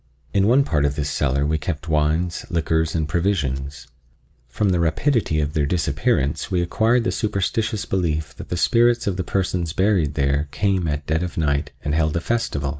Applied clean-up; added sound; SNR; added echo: none; none; none; none.